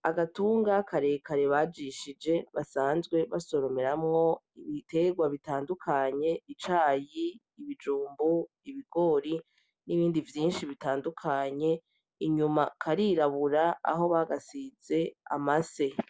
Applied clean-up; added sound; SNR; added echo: none; none; none; none.